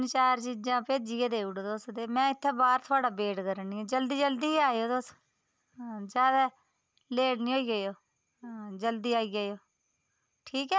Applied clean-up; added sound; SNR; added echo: none; none; none; none.